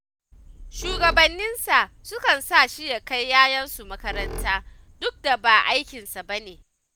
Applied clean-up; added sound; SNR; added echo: none; Squeak; 14 dB; none.